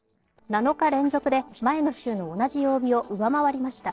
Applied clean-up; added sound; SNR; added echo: neural separator model SepFormer DNS4.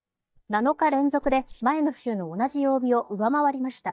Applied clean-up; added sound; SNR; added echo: neural mask model DeepFilterNet 3.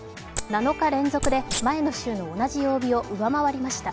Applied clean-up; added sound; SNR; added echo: none; Wild animals; 6 dB; none.